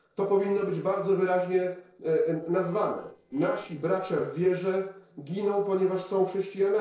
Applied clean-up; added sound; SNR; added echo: neural separator model SepFormer DNS4.